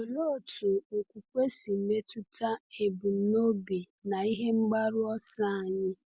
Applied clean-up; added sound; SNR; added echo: none; none; none; none.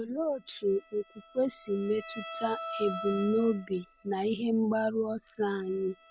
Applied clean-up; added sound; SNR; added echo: none; Bowed string instrument; 13 dB; none.